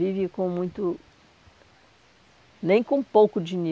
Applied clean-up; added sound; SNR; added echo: none; none; none; none.